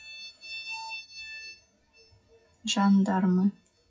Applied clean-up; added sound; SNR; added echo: classical method WPE with log-MMSE.